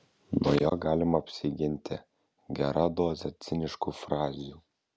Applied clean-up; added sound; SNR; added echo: none; none; none; none.